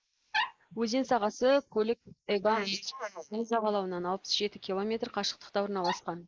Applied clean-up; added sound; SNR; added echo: neural mask model Resemble Enhance denoiser.